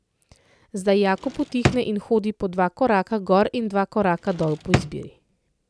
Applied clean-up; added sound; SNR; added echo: none; Drawer open or close; 4 dB; none.